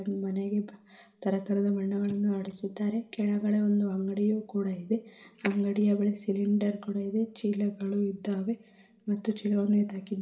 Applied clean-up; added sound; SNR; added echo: none; none; none; reverberation time 1.1 s.